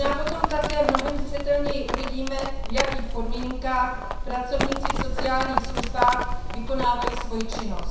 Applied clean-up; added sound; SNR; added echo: none; Livestock, farm animals, working animals; -1 dB; reverberation time 0.7 s.